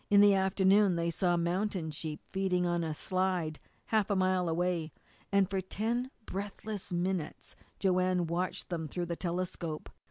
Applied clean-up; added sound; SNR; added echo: none; none; none; none.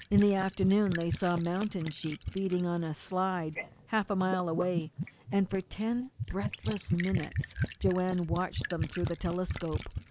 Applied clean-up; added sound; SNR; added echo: neural mask model Resemble Enhance denoiser.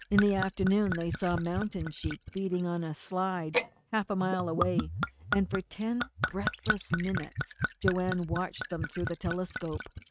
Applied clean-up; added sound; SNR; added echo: neural mask model RNNoise.